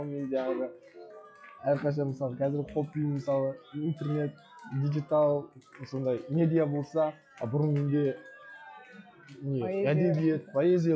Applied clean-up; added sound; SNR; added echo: classical method log-MMSE.